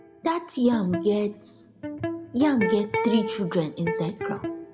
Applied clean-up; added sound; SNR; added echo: none; Electric guitar; 6 dB; reverberation time 1.7 s.